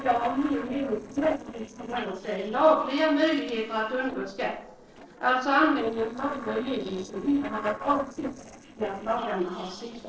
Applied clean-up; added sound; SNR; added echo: neural separator model SepFormer DNS4.